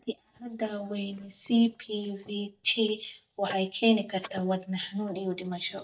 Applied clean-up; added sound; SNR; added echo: neural mask model DeepFilterNet 3.